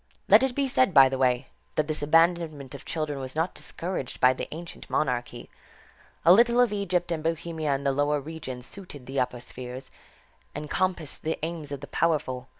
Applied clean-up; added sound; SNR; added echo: none; none; none; none.